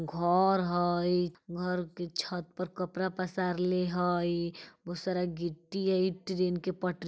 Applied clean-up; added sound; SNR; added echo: none; none; none; none.